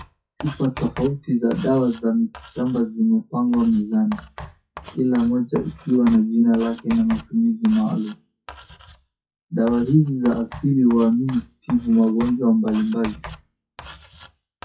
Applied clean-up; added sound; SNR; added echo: classical method WPE with log-MMSE.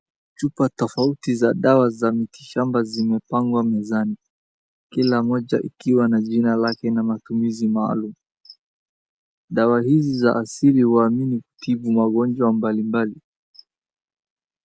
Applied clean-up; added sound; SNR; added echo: none; none; none; none.